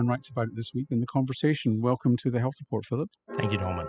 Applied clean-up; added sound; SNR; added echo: classical method spectral subtraction.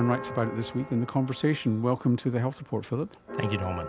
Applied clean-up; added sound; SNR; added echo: none; Church bell; 12 dB; none.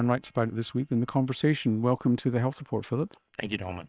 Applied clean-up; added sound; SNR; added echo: neural separator model SepFormer WHAM!.